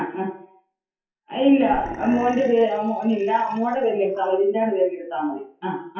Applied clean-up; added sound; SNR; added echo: classical method WPE with log-MMSE.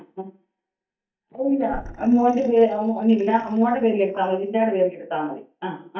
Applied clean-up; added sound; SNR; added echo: neural mask model DeepFilterNet 3.